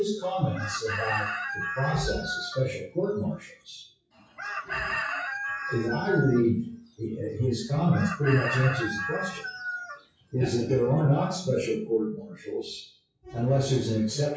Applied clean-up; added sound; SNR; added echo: classical method WPE with log-MMSE.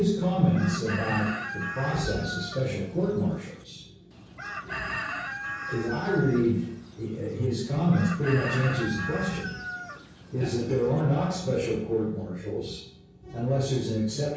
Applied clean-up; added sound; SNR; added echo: none; Chicken, rooster; 9 dB; reverberation time 0.6 s.